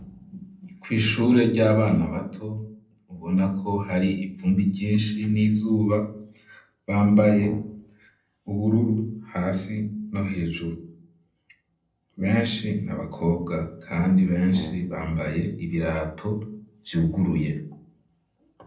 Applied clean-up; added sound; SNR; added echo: neural separator model SepFormer DNS4.